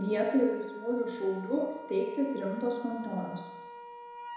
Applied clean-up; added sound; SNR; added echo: none; Wind instrument, woodwind instrument; 14 dB; reverberation time 1.0 s.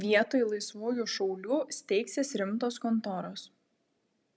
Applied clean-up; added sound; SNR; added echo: none; none; none; none.